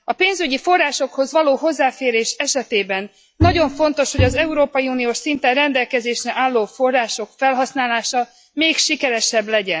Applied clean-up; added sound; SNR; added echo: classical method log-MMSE.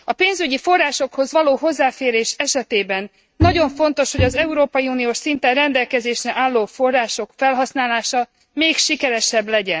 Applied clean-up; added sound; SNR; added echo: neural mask model RNNoise.